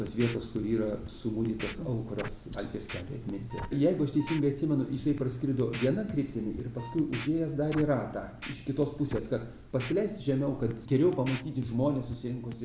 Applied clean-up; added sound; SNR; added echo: none; Wind instrument, woodwind instrument + Scratching (performance technique); 15 dB; none.